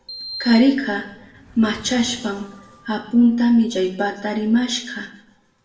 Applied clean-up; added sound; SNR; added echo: none; Sliding door; 18 dB; reverberation time 0.7 s.